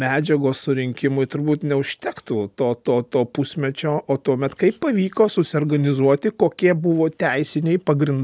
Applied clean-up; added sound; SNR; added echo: none; none; none; none.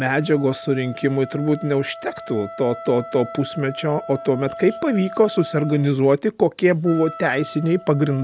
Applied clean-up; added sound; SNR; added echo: none; Wind instrument, woodwind instrument; 15 dB; none.